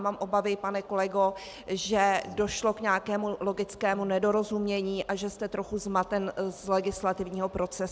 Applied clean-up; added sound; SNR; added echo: none; none; none; none.